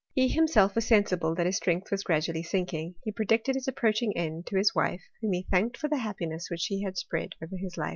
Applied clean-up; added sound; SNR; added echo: none; none; none; none.